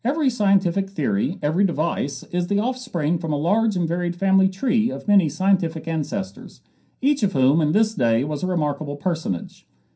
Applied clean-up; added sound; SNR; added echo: none; none; none; reverberation time 0.3 s.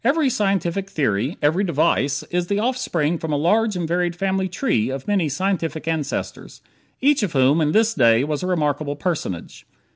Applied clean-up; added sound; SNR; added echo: none; none; none; none.